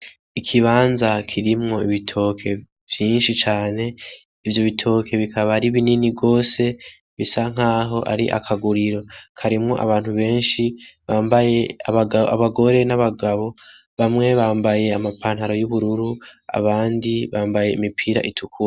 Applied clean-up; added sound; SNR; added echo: none; none; none; none.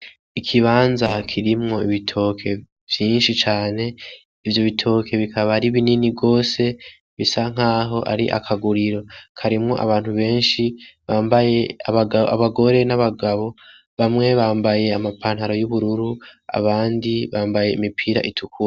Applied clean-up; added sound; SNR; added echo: neural separator model SepFormer DNS4.